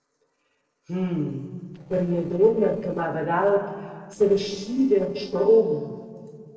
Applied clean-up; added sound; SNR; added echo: neural separator model SepFormer DNS4.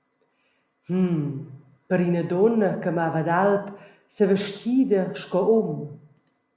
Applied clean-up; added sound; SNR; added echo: none; none; none; none.